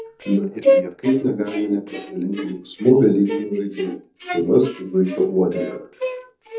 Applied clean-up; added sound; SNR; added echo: neural mask model DeepFilterNet 3.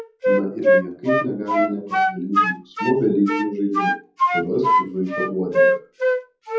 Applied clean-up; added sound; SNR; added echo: classical method WPE with log-MMSE.